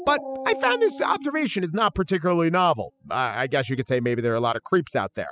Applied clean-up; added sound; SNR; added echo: classical method spectral subtraction.